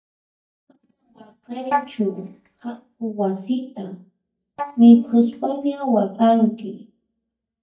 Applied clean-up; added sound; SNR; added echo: neural mask model DeepFilterNet 3.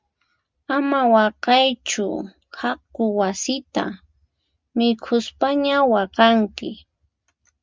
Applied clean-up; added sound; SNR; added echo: none; none; none; none.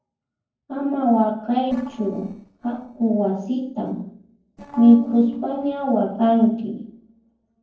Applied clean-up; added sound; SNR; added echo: neural separator model SepFormer DNS4.